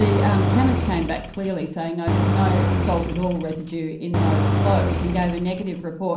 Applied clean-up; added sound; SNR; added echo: none; Engine; -2 dB; reverberation time 0.6 s.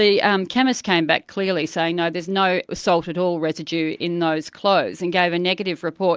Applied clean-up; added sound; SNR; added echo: none; none; none; none.